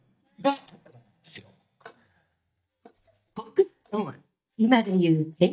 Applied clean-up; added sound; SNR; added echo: neural mask model DeepFilterNet 3.